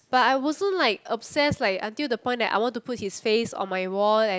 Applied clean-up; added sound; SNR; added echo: none; none; none; none.